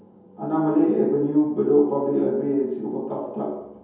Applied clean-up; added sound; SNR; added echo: none; none; none; reverberation time 0.7 s.